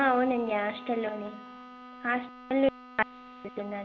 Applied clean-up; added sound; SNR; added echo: none; Bowed string instrument; 16 dB; none.